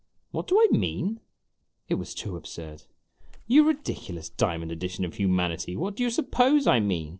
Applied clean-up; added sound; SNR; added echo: neural separator model SepFormer DNS4.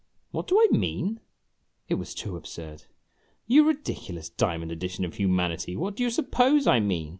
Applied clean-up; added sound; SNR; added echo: none; none; none; none.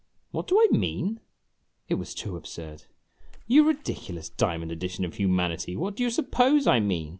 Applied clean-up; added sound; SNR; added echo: none; Splash, splatter; 18 dB; none.